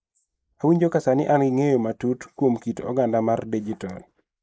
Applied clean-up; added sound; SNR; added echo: neural mask model Resemble Enhance denoiser.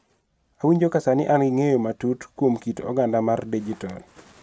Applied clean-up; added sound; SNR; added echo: none; none; none; none.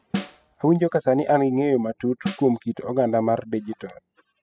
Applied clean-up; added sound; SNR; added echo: classical method spectral subtraction.